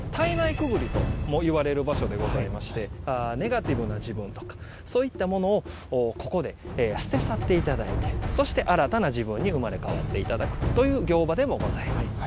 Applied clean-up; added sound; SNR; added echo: none; none; none; none.